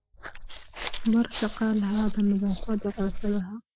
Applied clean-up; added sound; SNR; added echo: neural mask model Resemble Enhance denoiser.